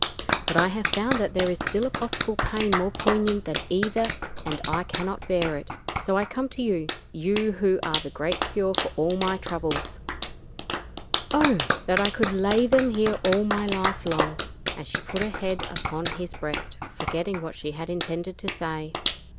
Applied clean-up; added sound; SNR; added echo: none; Clapping; 3 dB; none.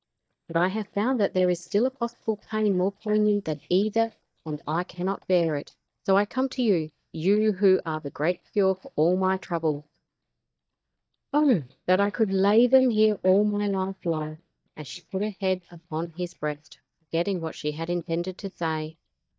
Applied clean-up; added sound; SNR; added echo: neural mask model DeepFilterNet 3.